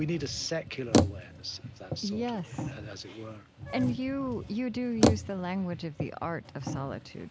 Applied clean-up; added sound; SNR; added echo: none; Bicycle; -1 dB; none.